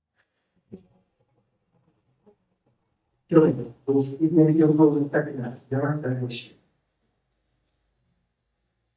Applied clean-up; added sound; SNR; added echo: neural mask model DeepFilterNet 3.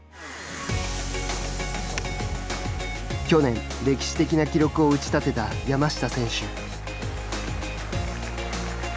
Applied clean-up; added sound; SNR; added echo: none; none; none; none.